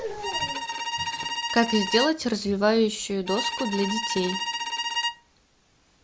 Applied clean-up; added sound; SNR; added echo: none; Bowed string instrument; 4 dB; none.